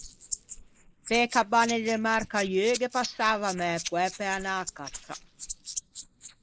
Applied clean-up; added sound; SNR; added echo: neural mask model Resemble Enhance denoiser.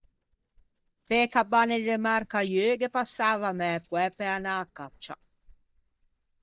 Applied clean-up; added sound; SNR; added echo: neural mask model DeepFilterNet 3.